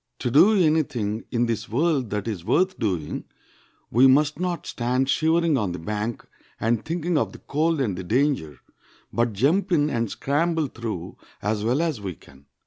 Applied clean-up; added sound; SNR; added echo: none; none; none; none.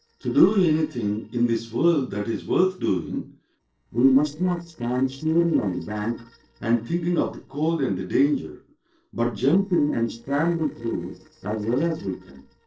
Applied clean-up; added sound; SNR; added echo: neural separator model SepFormer DNS4.